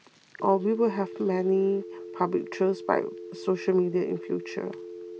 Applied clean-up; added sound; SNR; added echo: none; Telephone; 13 dB; none.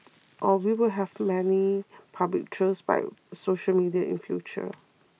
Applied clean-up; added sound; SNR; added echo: none; none; none; none.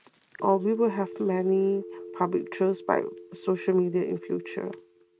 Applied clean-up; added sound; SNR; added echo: neural mask model RNNoise.